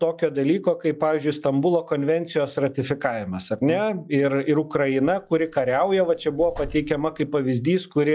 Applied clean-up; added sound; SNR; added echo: classical method log-MMSE.